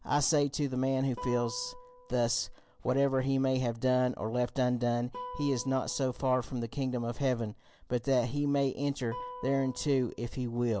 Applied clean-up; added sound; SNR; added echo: none; Guitar; 19 dB; none.